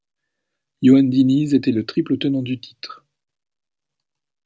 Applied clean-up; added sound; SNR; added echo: none; none; none; none.